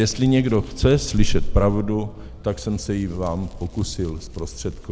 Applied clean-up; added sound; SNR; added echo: none; Hands; 4 dB; none.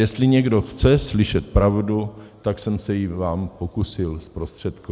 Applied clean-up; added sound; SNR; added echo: none; none; none; none.